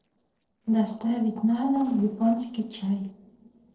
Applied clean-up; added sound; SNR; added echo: neural separator model SepFormer DNS4.